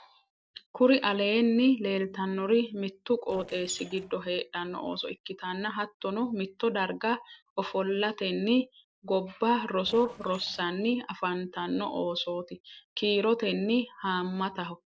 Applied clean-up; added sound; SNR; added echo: neural separator model SepFormer DNS4.